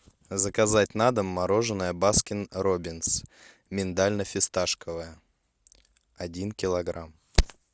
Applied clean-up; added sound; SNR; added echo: none; none; none; none.